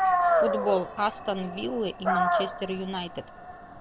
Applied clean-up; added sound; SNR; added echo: none; Dog; -3 dB; none.